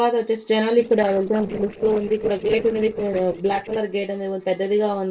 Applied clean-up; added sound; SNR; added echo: neural separator model SepFormer DNS4.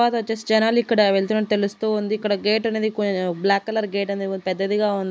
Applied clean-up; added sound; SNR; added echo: none; none; none; none.